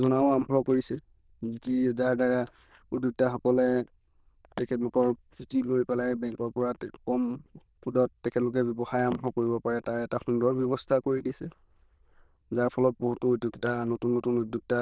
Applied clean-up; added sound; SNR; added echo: neural diffusion model UNIVERSE++.